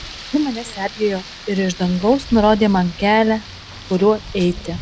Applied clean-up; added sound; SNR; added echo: none; Rain; 15 dB; none.